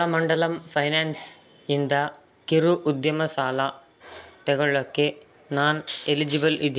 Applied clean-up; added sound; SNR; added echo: none; none; none; none.